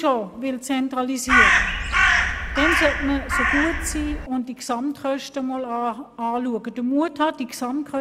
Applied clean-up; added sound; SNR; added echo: none; Crow; -5 dB; none.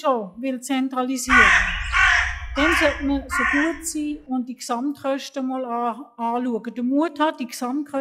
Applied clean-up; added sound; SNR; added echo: classical method log-MMSE.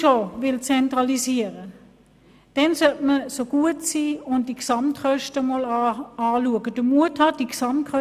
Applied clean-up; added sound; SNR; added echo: none; none; none; none.